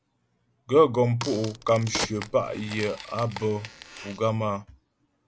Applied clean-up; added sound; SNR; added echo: none; Crack; 11 dB; none.